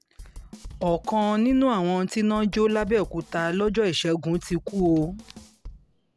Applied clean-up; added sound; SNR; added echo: none; Drum / Drum kit; 18 dB; none.